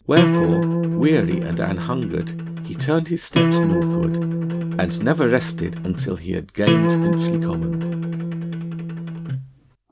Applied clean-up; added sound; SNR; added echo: none; Acoustic guitar; -3 dB; none.